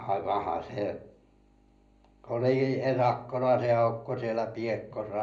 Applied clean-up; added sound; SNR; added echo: none; none; none; reverberation time 0.4 s.